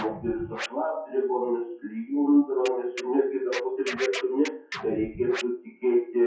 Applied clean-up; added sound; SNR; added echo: classical method WPE with log-MMSE.